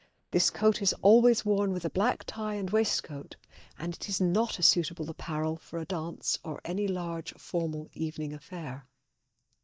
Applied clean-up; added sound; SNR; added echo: neural mask model DeepFilterNet 3.